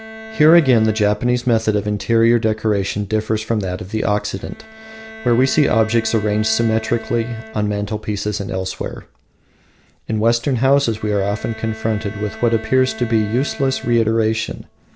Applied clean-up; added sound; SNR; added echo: none; Bowed string instrument; 19 dB; none.